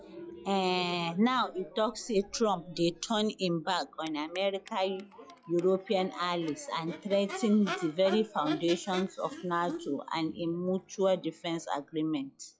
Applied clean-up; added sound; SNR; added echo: classical method log-MMSE.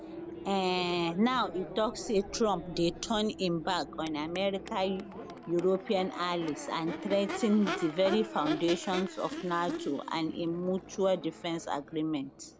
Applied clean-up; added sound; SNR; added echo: none; Crowd / Race car, auto racing / Accelerating, revving, vroom; 10 dB; none.